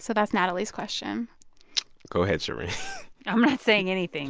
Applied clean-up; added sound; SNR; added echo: none; none; none; none.